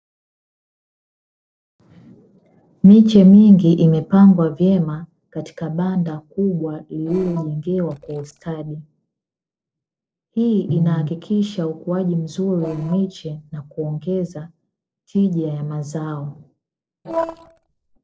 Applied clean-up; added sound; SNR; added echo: neural separator model SepFormer DNS4.